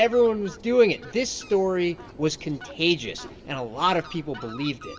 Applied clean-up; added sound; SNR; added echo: none; Fowl; 19 dB; reverberation time 0.4 s.